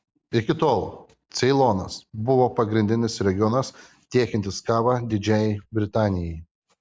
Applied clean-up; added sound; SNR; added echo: none; none; none; none.